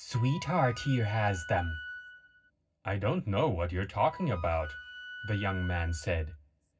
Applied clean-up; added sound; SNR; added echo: none; Wind instrument, woodwind instrument; 13 dB; reverberation time 0.4 s.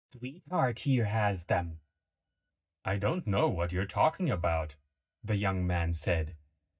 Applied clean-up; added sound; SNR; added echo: neural mask model DeepFilterNet 3.